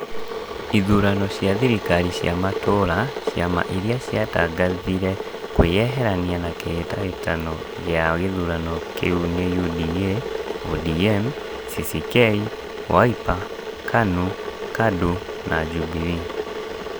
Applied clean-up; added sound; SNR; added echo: none; Boiling / Water; 7 dB; none.